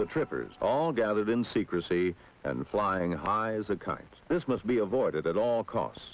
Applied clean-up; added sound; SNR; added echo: none; none; none; none.